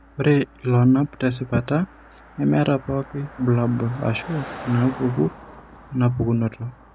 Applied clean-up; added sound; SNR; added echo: none; Car passing by; 18 dB; none.